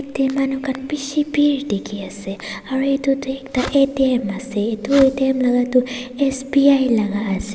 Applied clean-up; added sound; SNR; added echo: none; Fireworks; 16 dB; none.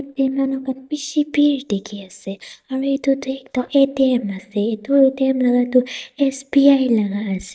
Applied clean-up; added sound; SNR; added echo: neural mask model DeepFilterNet 3.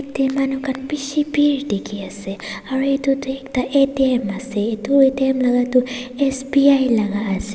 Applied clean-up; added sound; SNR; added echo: none; none; none; none.